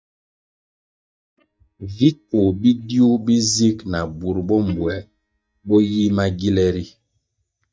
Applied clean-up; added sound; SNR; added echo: neural mask model DeepFilterNet 3.